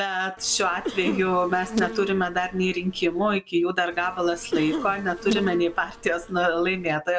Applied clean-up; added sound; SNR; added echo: none; Insect + Cough; 9 dB; none.